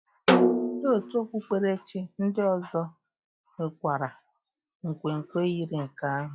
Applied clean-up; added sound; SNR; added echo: classical method log-MMSE.